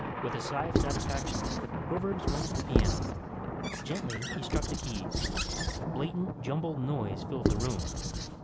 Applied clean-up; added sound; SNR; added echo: none; Squeak / Writing + Thunder; -4 dB; none.